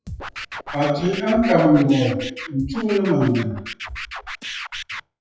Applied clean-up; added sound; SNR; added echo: classical method WPE with log-MMSE.